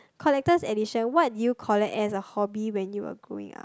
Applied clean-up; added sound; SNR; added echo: none; none; none; none.